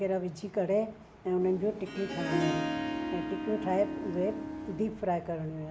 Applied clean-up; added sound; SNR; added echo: none; Harp; 3 dB; none.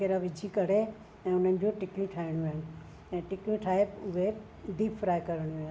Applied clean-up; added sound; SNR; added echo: none; none; none; none.